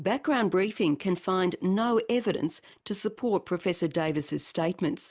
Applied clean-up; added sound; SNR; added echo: none; none; none; none.